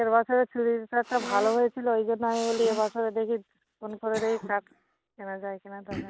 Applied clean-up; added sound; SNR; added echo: none; Cough; 15 dB; none.